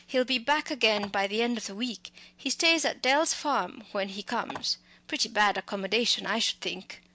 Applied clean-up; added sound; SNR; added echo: none; Telephone; 17 dB; none.